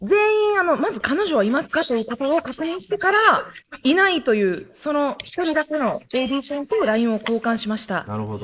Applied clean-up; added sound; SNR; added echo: neural mask model Resemble Enhance denoiser.